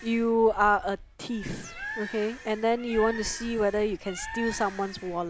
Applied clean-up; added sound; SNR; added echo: none; Bird; 13 dB; none.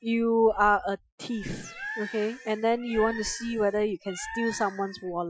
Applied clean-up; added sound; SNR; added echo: classical method Wiener filter.